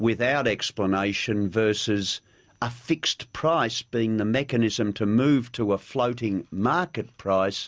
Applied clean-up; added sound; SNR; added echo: none; none; none; none.